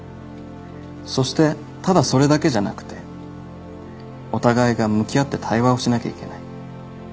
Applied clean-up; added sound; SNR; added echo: none; none; none; none.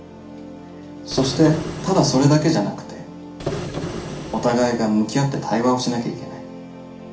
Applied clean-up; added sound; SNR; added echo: none; Printer; 8 dB; reverberation time 0.4 s.